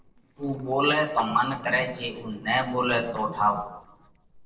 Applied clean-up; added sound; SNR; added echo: neural separator model SepFormer DNS4.